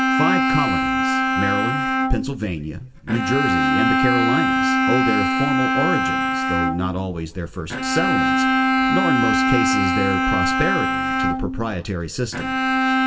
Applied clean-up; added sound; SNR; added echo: none; Bowed string instrument; -5 dB; reverberation time 0.7 s.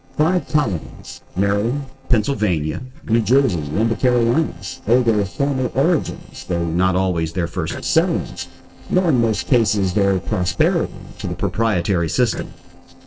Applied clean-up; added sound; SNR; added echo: neural separator model SepFormer DNS4.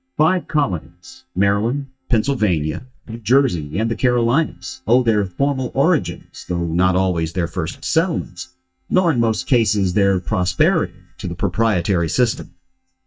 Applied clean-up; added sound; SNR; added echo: neural mask model DeepFilterNet 3.